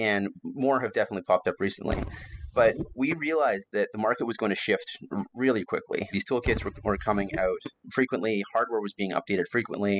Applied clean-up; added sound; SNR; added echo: classical method spectral subtraction.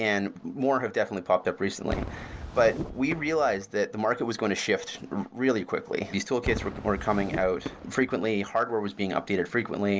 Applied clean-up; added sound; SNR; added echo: none; Whoosh, swoosh, swish / Fireworks; 13 dB; none.